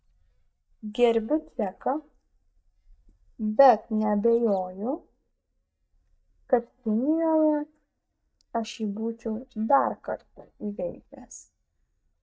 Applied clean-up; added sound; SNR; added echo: neural mask model DeepFilterNet 3.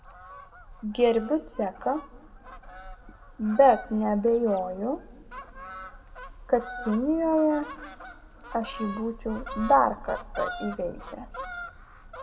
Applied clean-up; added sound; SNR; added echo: none; Fowl; 13 dB; reverberation time 1.2 s.